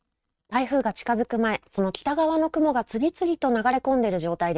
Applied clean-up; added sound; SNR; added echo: neural mask model RNNoise.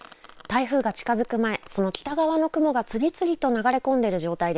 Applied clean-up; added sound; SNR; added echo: neural separator model SepFormer WHAM!.